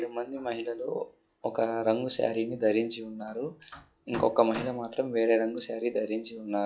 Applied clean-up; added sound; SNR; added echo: classical method log-MMSE.